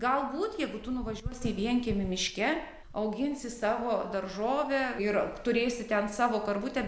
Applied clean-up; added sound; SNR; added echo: none; none; none; none.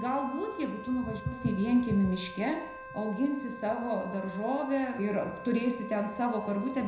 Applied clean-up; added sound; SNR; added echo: none; Wind instrument, woodwind instrument; 13 dB; reverberation time 0.4 s.